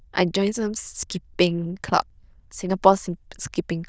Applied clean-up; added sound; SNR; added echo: neural diffusion model UNIVERSE++.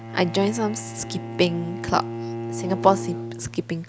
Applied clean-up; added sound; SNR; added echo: none; Bowed string instrument; 7 dB; none.